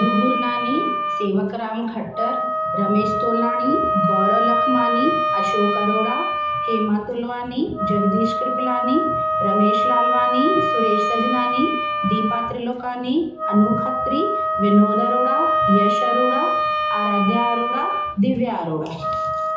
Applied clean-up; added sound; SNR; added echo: none; Wind instrument, woodwind instrument; -1 dB; reverberation time 0.6 s.